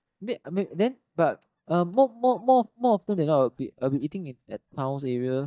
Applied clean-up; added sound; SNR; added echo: neural mask model DeepFilterNet 3.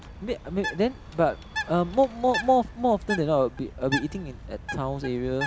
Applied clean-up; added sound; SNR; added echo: none; Bird; 10 dB; none.